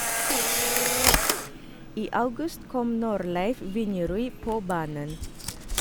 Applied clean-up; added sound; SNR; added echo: none; Camera; -1 dB; none.